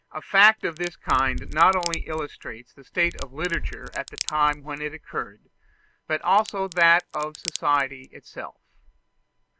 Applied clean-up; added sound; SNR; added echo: none; Crack; 14 dB; none.